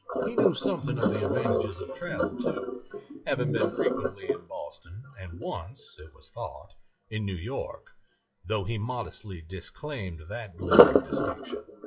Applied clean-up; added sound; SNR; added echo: classical method WPE with log-MMSE.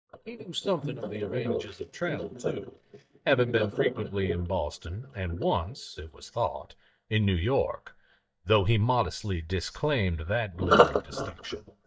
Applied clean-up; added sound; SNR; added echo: neural mask model DeepFilterNet 3.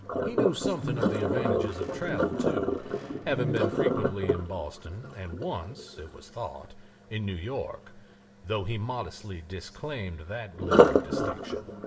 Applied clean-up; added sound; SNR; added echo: none; Sink (filling or washing); -5 dB; reverberation time 1.3 s.